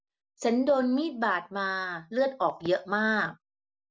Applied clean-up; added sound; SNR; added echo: none; none; none; none.